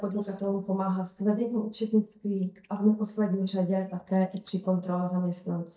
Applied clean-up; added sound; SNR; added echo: neural mask model DeepFilterNet 3.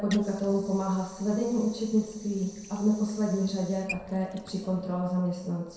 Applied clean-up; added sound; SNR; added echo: none; Sink (filling or washing) / Water; 18 dB; reverberation time 0.7 s.